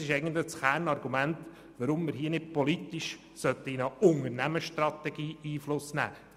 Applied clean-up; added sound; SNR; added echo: none; none; none; none.